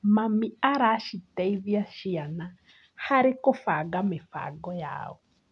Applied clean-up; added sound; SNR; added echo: none; none; none; none.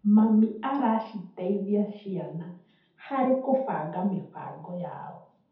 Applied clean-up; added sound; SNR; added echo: none; none; none; reverberation time 0.6 s.